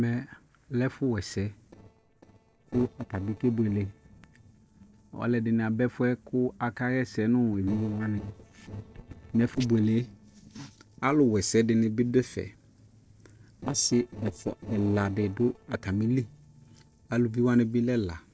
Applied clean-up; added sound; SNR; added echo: neural separator model SepFormer DNS4.